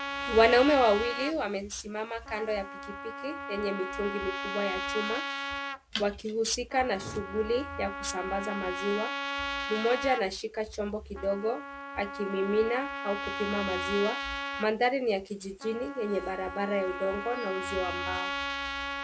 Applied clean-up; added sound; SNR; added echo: none; Trumpet; 6 dB; none.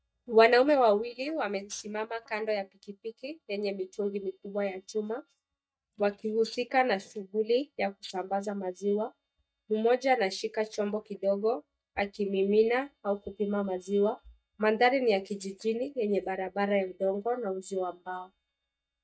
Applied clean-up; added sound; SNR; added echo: neural mask model DeepFilterNet 3.